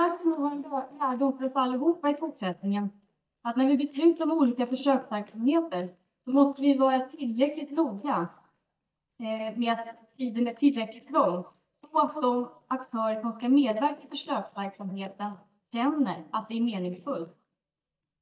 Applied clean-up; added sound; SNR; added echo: neural mask model DeepFilterNet 3.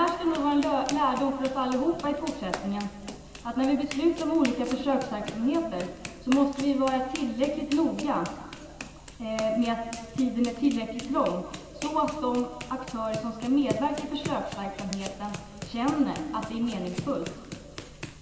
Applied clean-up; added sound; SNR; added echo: none; Run; 14 dB; reverberation time 2.3 s.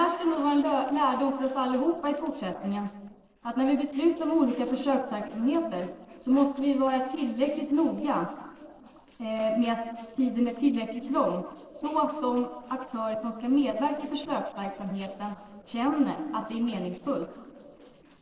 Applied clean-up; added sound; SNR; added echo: neural separator model SepFormer DNS4.